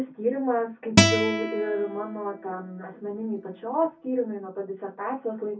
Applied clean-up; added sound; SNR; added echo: none; Acoustic guitar; -2 dB; reverberation time 0.3 s.